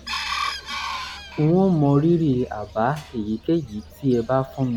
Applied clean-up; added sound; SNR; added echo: none; Chicken, rooster; 11 dB; none.